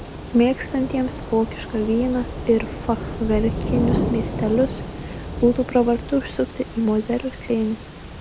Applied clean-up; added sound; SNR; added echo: none; Thunder / Rain; 6 dB; none.